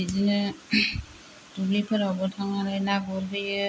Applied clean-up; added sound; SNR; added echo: none; none; none; none.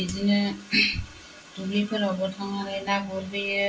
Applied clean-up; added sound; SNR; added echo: none; none; none; reverberation time 0.2 s.